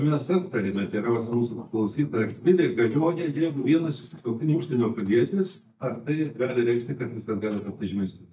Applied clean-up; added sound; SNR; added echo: neural mask model DeepFilterNet 3.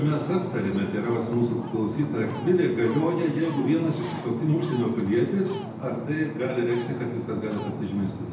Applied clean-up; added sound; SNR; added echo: none; Ocean; 9 dB; reverberation time 0.8 s.